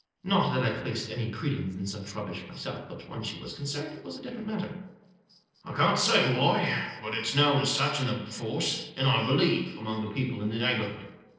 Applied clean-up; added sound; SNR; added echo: neural separator model SepFormer DNS4.